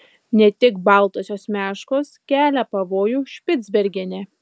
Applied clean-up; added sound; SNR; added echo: none; none; none; none.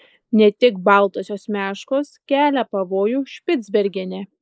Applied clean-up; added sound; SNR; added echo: neural mask model Resemble Enhance denoiser.